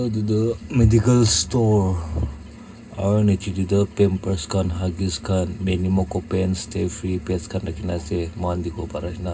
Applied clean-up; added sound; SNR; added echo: none; none; none; reverberation time 0.2 s.